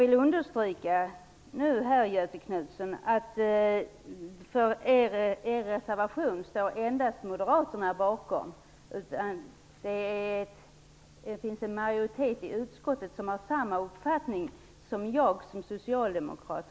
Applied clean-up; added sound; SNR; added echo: none; none; none; none.